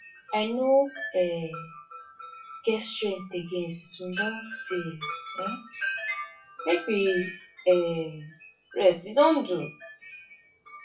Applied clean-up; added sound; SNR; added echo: classical method WPE with log-MMSE.